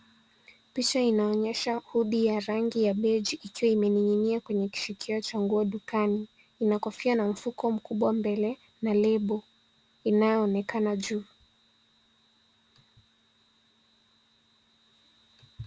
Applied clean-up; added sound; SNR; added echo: none; none; none; none.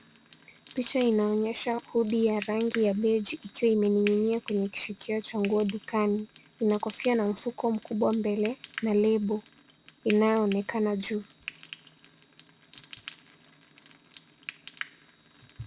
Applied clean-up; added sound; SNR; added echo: none; Frying (food); 18 dB; none.